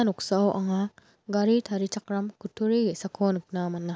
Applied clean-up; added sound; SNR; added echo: none; none; none; none.